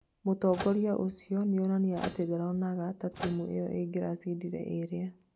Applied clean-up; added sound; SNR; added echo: none; Microwave oven; 13 dB; none.